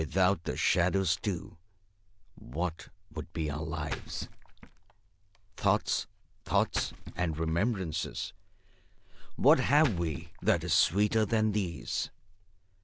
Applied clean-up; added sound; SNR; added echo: none; Splash, splatter; 14 dB; none.